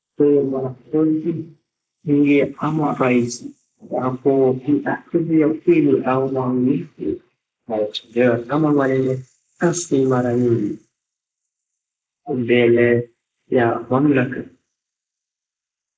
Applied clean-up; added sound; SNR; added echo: neural mask model Resemble Enhance denoiser.